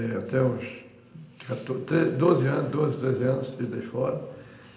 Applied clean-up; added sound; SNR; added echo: none; none; none; reverberation time 0.9 s.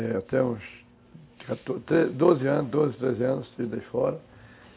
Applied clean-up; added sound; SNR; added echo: none; none; none; none.